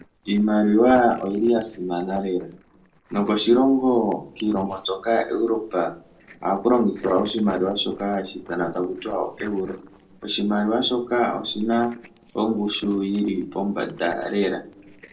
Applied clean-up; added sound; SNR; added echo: neural separator model SepFormer DNS4.